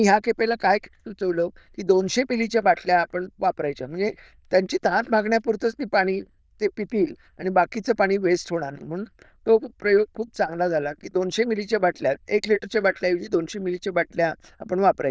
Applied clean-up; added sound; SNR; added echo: neural diffusion model UNIVERSE++.